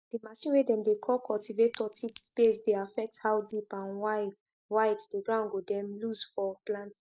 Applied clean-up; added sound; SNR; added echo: neural mask model DeepFilterNet 3.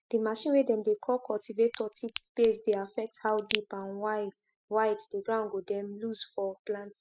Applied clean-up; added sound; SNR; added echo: classical method spectral subtraction.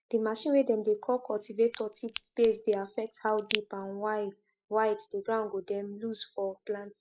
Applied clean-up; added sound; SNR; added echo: classical method log-MMSE.